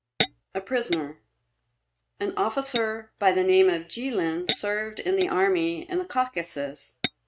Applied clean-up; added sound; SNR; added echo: neural mask model RNNoise.